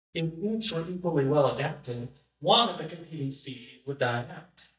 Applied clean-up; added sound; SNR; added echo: neural mask model DeepFilterNet 3.